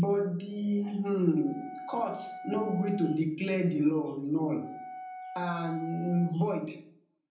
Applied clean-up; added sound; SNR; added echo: none; Wind instrument, woodwind instrument; 14 dB; reverberation time 0.6 s.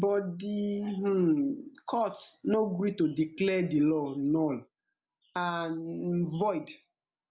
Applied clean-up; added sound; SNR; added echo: none; none; none; none.